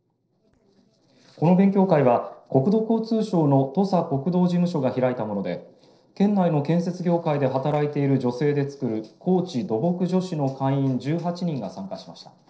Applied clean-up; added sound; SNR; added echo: neural separator model SepFormer DNS4.